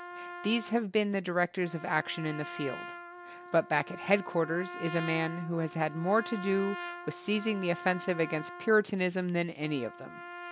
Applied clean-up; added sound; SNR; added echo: none; Trumpet; 12 dB; none.